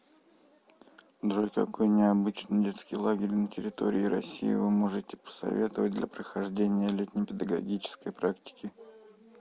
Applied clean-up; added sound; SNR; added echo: none; none; none; none.